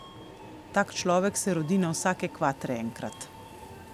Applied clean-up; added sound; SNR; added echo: none; Subway, metro, underground; 16 dB; none.